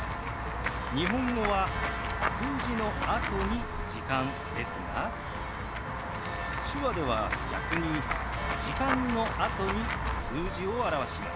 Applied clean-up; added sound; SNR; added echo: none; Walk, footsteps / Run / Bell; -1 dB; none.